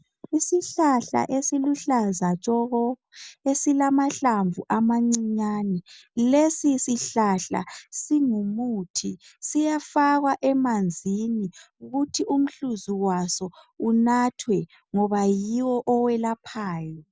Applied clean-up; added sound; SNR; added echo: none; none; none; none.